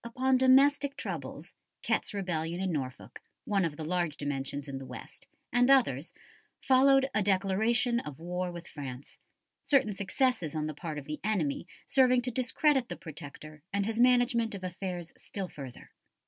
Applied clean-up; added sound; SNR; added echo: none; none; none; none.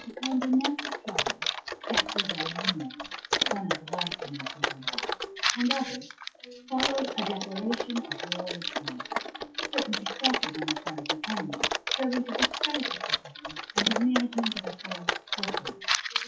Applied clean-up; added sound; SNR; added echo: classical method WPE with log-MMSE.